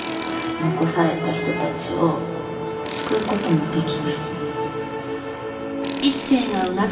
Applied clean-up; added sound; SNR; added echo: none; Tools; 14 dB; reverberation time 2.9 s.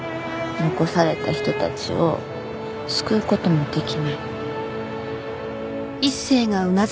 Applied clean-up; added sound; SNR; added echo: none; none; none; none.